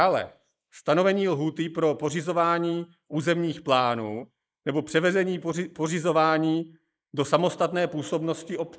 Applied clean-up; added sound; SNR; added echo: neural mask model Resemble Enhance denoiser.